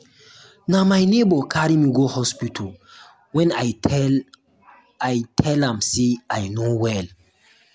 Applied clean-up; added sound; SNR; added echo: none; none; none; none.